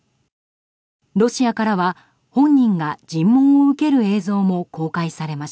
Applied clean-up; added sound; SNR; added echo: none; none; none; none.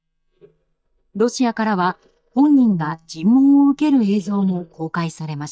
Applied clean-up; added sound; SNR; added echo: neural mask model DeepFilterNet 3.